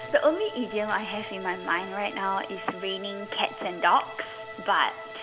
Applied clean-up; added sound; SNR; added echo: none; Bowed string instrument + Wind instrument, woodwind instrument; 12 dB; none.